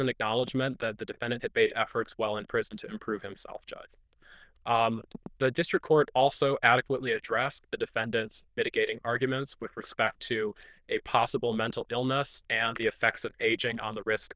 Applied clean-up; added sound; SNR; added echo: neural diffusion model UNIVERSE++.